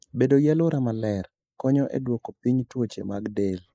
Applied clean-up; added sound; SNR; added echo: neural mask model Resemble Enhance denoiser.